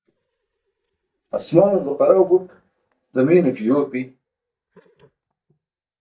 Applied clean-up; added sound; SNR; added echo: neural mask model DeepFilterNet 3.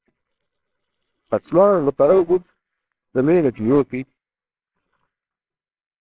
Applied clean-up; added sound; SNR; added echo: neural separator model SepFormer WHAMR!.